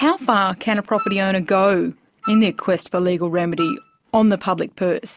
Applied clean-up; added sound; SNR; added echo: none; Wind instrument, woodwind instrument; 13 dB; none.